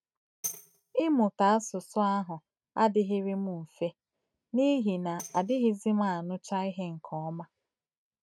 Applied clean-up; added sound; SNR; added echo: neural mask model RNNoise.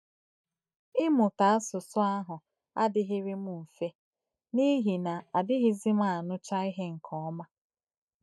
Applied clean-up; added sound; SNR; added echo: neural mask model DeepFilterNet 3.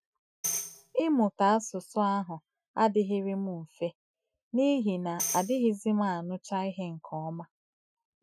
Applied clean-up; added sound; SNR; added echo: classical method Wiener filter.